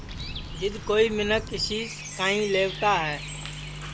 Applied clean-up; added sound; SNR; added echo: none; Microwave oven + Bird; 9 dB; none.